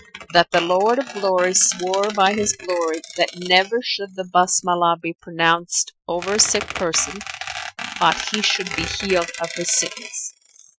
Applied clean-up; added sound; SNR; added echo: classical method Wiener filter.